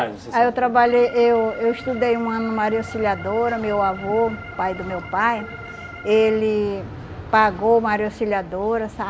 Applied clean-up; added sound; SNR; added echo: none; Organ; 17 dB; none.